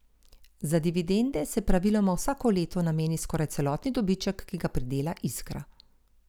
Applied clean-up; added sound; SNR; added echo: none; none; none; none.